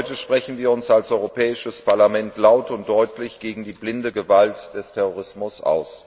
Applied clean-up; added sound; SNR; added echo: none; none; none; none.